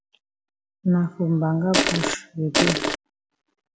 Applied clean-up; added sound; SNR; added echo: none; Crushing; -4 dB; none.